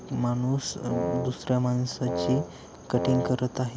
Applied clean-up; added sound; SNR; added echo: none; Wind instrument, woodwind instrument; 4 dB; none.